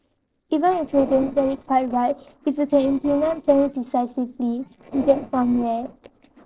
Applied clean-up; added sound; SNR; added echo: neural separator model SepFormer DNS4.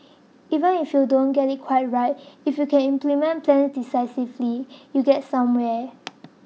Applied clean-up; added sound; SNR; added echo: none; none; none; none.